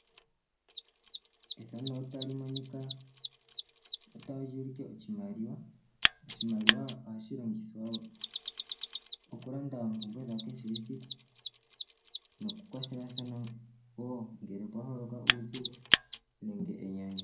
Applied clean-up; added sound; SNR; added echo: none; Mechanisms; -3 dB; reverberation time 0.5 s.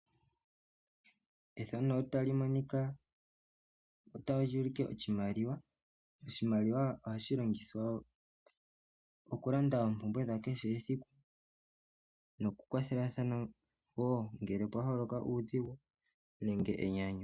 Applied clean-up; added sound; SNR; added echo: none; none; none; none.